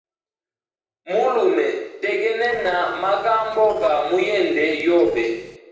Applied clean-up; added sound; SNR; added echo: neural separator model SepFormer DNS4.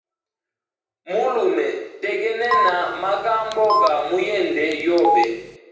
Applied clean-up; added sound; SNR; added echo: none; Telephone; 2 dB; reverberation time 0.9 s.